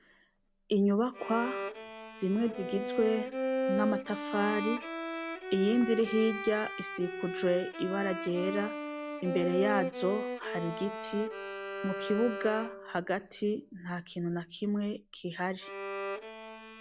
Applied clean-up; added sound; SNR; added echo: none; Bowed string instrument; 6 dB; none.